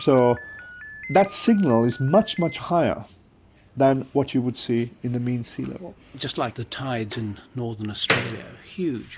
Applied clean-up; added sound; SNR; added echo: none; Slam; 13 dB; none.